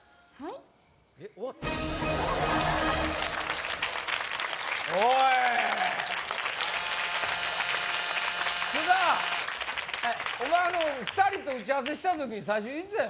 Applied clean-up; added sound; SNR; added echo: none; Tools; 3 dB; none.